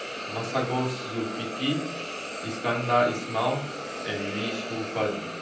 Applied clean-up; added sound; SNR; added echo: none; Hiss; 5 dB; reverberation time 0.6 s.